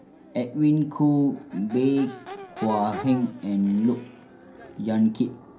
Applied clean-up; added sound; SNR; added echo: none; Crowd / Race car, auto racing / Accelerating, revving, vroom; 17 dB; reverberation time 0.3 s.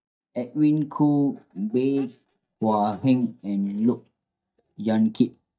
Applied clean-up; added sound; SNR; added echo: neural mask model DeepFilterNet 3.